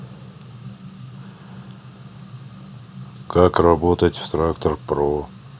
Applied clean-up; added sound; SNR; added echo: none; none; none; none.